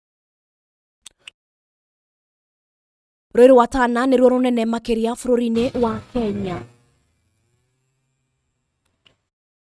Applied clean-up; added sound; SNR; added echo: neural mask model RNNoise.